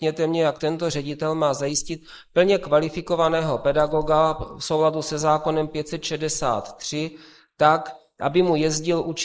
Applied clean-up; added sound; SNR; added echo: neural mask model Resemble Enhance denoiser.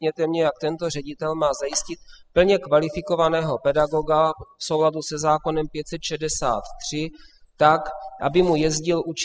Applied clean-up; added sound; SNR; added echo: classical method spectral subtraction.